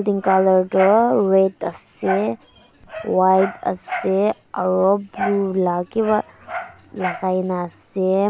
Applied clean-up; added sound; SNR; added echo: none; Dog; 13 dB; none.